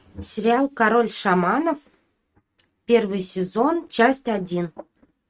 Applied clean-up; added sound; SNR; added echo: neural mask model RNNoise.